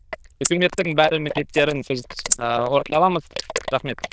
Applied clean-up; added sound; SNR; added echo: neural diffusion model UNIVERSE++.